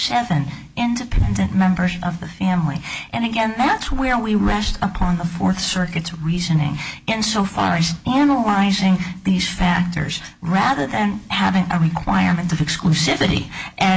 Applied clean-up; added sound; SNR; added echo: none; none; none; none.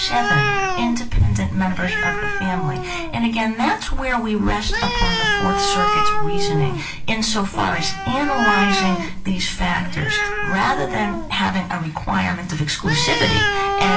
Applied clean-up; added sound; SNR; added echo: none; Animal; 1 dB; reverberation time 0.5 s.